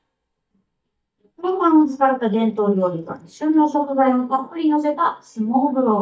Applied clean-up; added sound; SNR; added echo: neural mask model DeepFilterNet 3.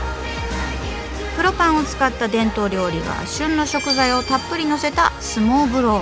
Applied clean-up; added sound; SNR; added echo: none; none; none; none.